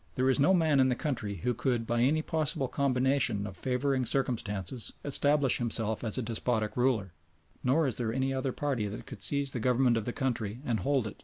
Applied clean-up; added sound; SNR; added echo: none; none; none; none.